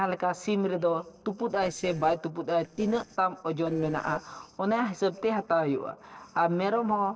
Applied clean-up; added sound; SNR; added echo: neural separator model SepFormer DNS4.